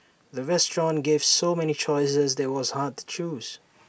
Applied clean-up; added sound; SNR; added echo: none; none; none; none.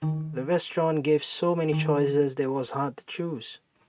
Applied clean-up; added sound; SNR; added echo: neural mask model RNNoise.